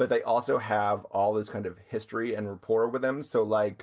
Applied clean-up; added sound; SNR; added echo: none; none; none; none.